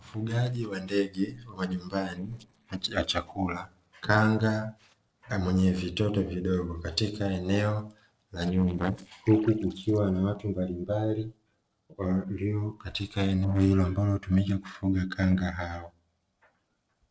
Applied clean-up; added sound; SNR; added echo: neural separator model SepFormer DNS4.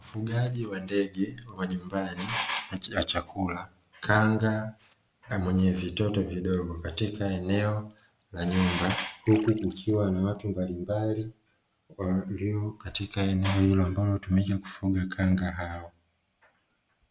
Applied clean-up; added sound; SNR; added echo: none; Splash, splatter; 20 dB; none.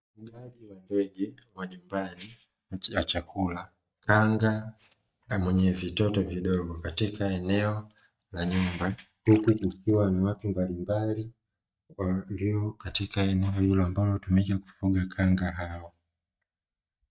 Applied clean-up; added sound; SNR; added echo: neural mask model DeepFilterNet 3.